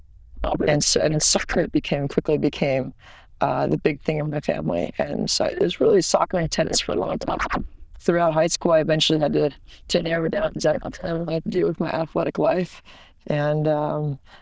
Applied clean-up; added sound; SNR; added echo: neural diffusion model UNIVERSE++.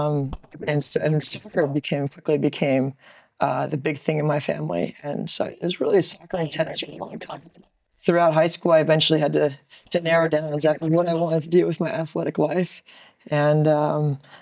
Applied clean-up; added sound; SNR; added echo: neural mask model DeepFilterNet 3.